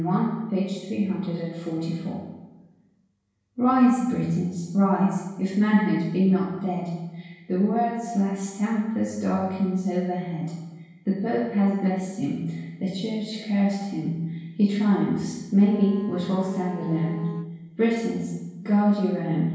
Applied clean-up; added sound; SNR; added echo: none; Bowed string instrument; 15 dB; reverberation time 1.0 s.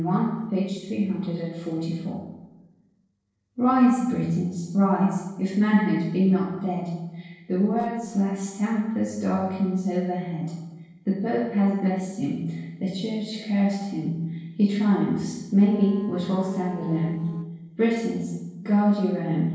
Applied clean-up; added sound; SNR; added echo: neural separator model SepFormer DNS4.